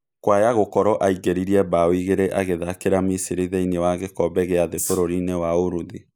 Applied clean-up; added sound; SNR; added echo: neural mask model Resemble Enhance denoiser.